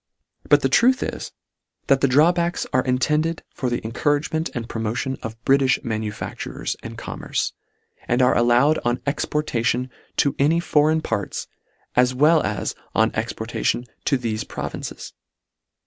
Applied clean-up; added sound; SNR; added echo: none; none; none; none.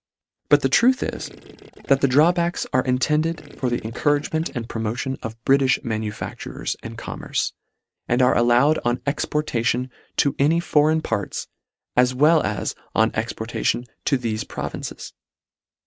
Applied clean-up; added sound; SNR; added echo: neural mask model RNNoise.